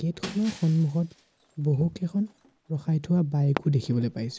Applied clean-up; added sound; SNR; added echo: none; Shatter + Fireworks; 16 dB; none.